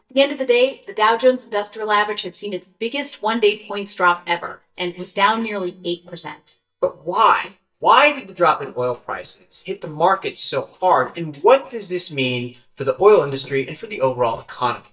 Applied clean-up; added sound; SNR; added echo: neural mask model DeepFilterNet 3.